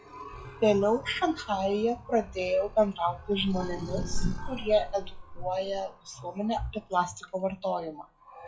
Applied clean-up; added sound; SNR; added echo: classical method WPE with log-MMSE.